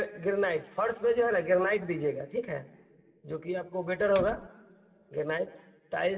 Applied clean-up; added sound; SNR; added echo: none; Typing; 12 dB; reverberation time 1.8 s.